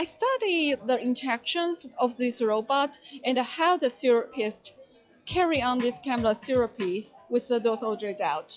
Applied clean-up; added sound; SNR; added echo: classical method log-MMSE.